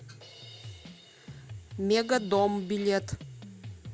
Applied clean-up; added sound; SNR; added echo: none; Drum kit; 14 dB; none.